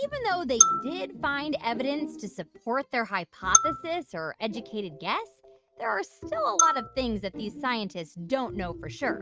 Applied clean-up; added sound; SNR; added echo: neural mask model RNNoise.